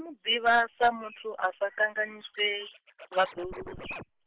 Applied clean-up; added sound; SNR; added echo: neural mask model Resemble Enhance denoiser.